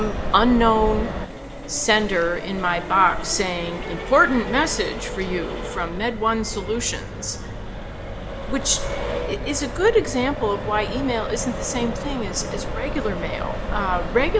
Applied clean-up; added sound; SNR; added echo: none; Accelerating, revving, vroom; 6 dB; none.